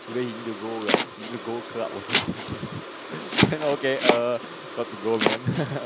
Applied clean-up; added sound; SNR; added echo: none; Domestic sounds, home sounds; -1 dB; none.